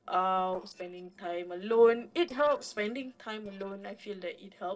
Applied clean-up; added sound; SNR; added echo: neural separator model SepFormer DNS4.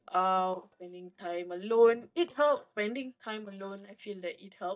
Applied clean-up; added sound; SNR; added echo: neural mask model DeepFilterNet 3.